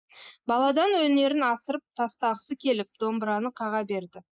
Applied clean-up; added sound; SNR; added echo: neural mask model Resemble Enhance denoiser.